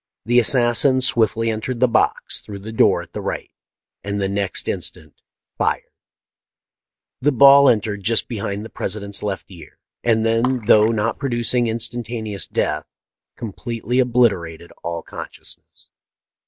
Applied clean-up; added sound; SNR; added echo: neural mask model Resemble Enhance denoiser.